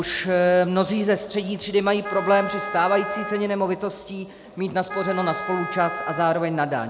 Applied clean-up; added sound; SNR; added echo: none; Wind instrument, woodwind instrument; 10 dB; none.